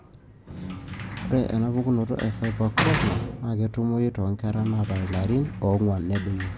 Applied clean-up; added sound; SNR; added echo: none; Sliding door / Slam; 7 dB; none.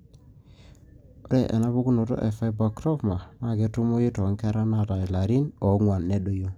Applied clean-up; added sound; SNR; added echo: none; none; none; none.